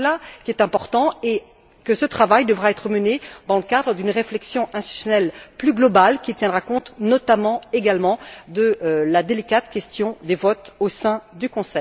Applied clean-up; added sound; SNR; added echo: none; none; none; none.